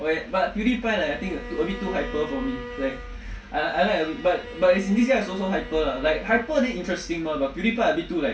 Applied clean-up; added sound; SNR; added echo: none; Bowed string instrument; 16 dB; reverberation time 0.2 s.